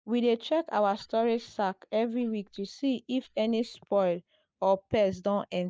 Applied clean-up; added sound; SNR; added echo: neural mask model DeepFilterNet 3.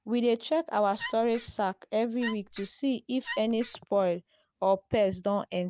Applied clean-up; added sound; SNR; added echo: none; Wood; 12 dB; none.